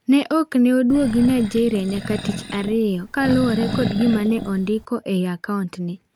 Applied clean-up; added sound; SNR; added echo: none; Animal; 9 dB; none.